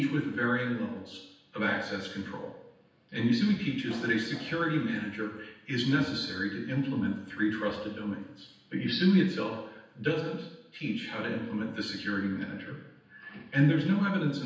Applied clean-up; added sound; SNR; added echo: none; none; none; reverberation time 0.9 s.